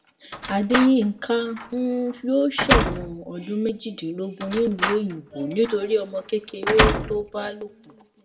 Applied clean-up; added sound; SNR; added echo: none; Slam; 3 dB; reverberation time 0.3 s.